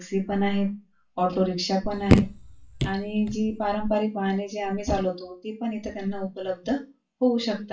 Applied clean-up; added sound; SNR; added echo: classical method WPE with log-MMSE.